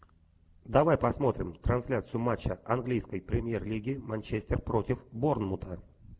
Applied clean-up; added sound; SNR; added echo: none; none; none; none.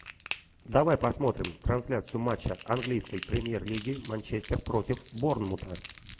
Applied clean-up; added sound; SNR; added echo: none; Crackle; 16 dB; none.